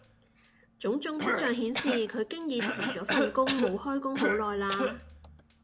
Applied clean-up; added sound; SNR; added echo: none; Cough; 2 dB; none.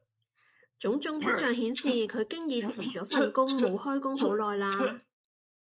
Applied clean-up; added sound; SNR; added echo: neural mask model Resemble Enhance denoiser.